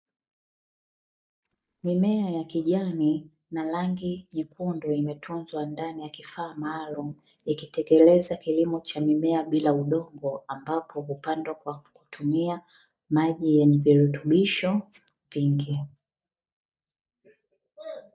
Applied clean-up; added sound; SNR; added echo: neural mask model DeepFilterNet 3.